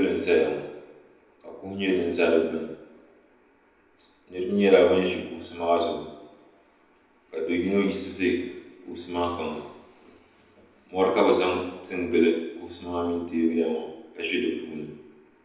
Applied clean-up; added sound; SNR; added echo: none; none; none; reverberation time 0.9 s.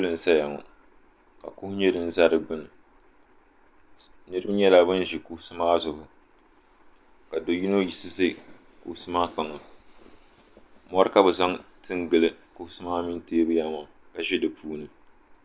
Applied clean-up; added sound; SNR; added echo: none; none; none; none.